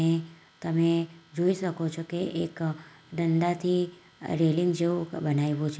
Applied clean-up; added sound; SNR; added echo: none; none; none; none.